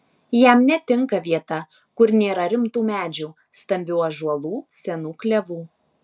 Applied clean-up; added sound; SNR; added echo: none; none; none; none.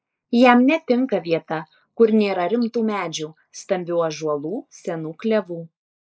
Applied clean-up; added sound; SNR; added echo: neural mask model Resemble Enhance denoiser.